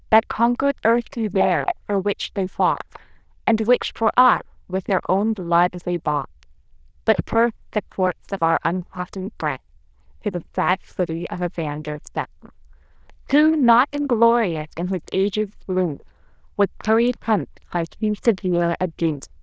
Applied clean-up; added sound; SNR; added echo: neural diffusion model UNIVERSE++.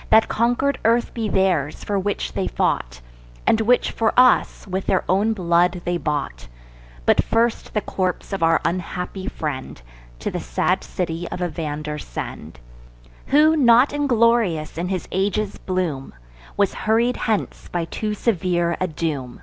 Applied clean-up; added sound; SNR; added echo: none; none; none; none.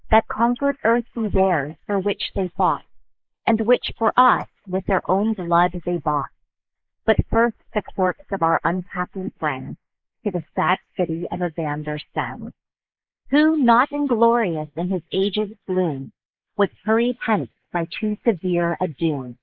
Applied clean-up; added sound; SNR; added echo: neural mask model Resemble Enhance denoiser.